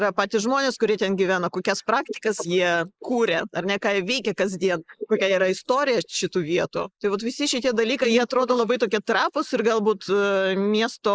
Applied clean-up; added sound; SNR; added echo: neural mask model Resemble Enhance denoiser.